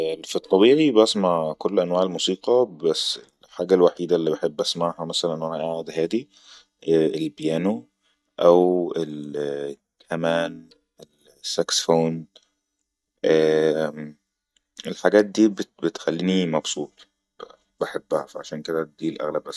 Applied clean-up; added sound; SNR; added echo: neural mask model DeepFilterNet 3.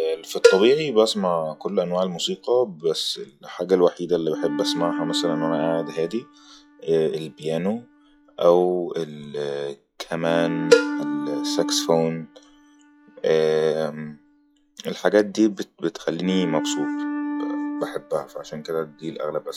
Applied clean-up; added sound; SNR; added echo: classical method log-MMSE.